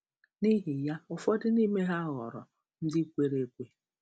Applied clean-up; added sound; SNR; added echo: none; none; none; none.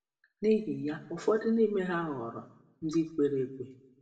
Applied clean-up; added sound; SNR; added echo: none; none; none; reverberation time 0.6 s.